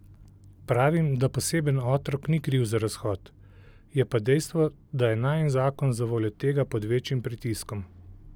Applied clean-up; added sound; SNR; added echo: none; none; none; none.